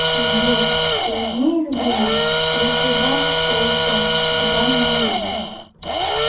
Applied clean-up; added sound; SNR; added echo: none; Tools; -5 dB; reverberation time 0.6 s.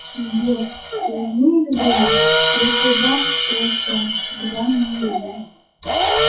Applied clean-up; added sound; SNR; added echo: classical method WPE with log-MMSE.